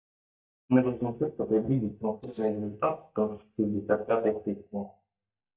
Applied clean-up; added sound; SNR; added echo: neural mask model DeepFilterNet 3.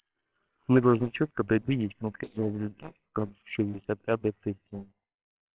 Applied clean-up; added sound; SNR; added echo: neural separator model SepFormer WHAMR!.